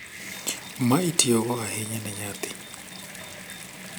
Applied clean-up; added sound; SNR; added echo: none; Bathtub (filling or washing) / Water tap, faucet; 13 dB; none.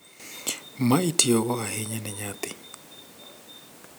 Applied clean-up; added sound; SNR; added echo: none; none; none; none.